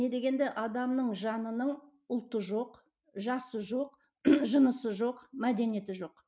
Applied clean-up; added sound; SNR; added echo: none; none; none; none.